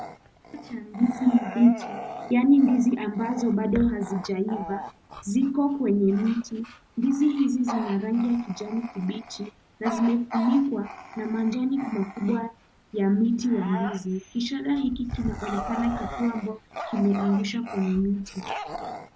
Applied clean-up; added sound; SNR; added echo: none; Bark / Growling; 13 dB; none.